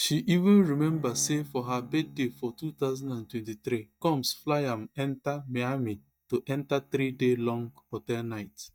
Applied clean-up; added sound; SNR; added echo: neural mask model DeepFilterNet 3.